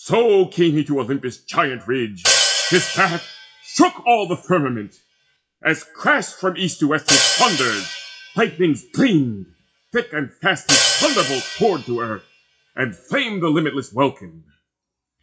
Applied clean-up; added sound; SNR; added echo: classical method WPE with log-MMSE.